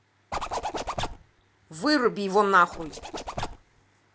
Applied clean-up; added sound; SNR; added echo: neural separator model SepFormer DNS4.